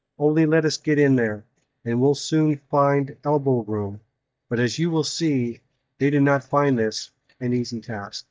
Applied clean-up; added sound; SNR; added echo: neural mask model DeepFilterNet 3.